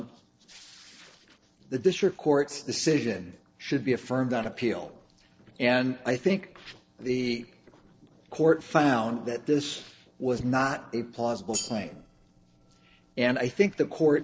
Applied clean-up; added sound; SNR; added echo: neural separator model SepFormer DNS4.